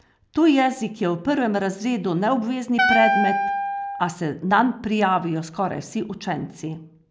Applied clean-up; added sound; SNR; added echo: none; Wind instrument, woodwind instrument; 0 dB; none.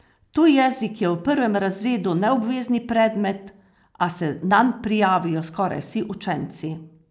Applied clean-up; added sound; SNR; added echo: none; none; none; none.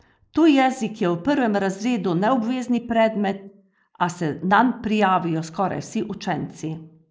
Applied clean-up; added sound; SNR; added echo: neural mask model Resemble Enhance denoiser.